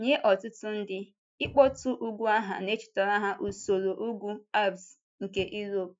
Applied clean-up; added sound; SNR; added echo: neural mask model DeepFilterNet 3.